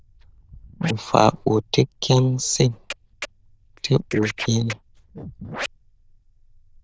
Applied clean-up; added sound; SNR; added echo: neural diffusion model UNIVERSE++.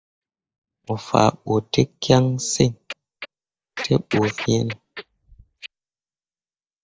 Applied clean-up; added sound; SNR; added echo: neural mask model DeepFilterNet 3.